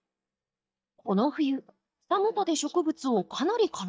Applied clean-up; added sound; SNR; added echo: neural mask model DeepFilterNet 3.